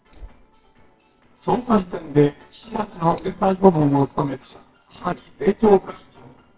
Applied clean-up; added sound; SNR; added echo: neural separator model SepFormer WHAMR!.